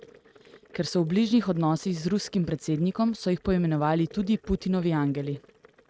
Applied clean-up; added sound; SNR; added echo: neural mask model RNNoise.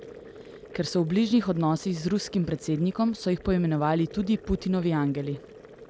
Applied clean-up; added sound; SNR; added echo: none; Boiling; 19 dB; none.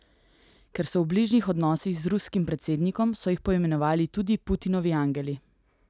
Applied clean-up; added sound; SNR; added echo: none; none; none; none.